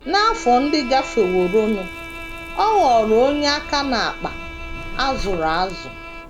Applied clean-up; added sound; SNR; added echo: none; Bowed string instrument + Zipper (clothing); 11 dB; none.